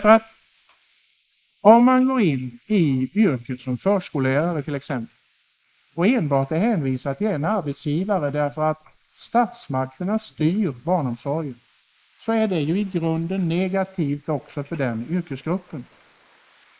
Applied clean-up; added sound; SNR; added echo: neural mask model Resemble Enhance denoiser.